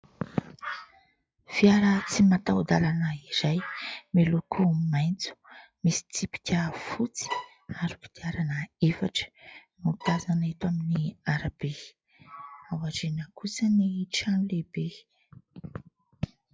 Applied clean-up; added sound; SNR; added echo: classical method log-MMSE.